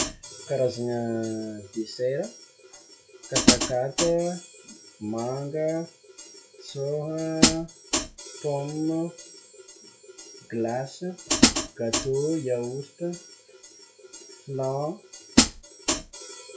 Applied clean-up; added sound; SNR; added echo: classical method log-MMSE.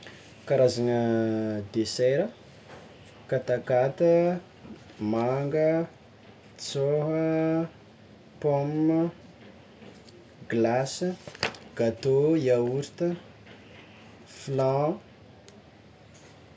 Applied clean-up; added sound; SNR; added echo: none; none; none; none.